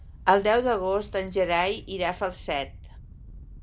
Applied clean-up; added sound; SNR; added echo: none; Wind; 17 dB; none.